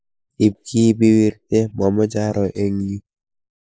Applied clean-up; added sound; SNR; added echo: neural mask model Resemble Enhance denoiser.